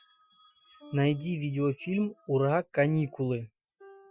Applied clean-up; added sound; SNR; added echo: classical method Wiener filter.